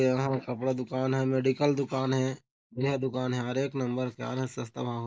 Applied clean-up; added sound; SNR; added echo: neural mask model Resemble Enhance denoiser.